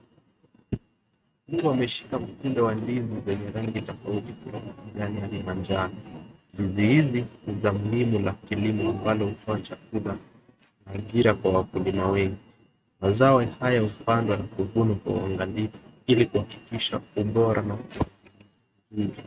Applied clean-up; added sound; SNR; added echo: neural mask model RNNoise.